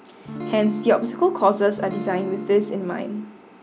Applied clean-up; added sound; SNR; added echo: none; Acoustic guitar / Strum; 11 dB; none.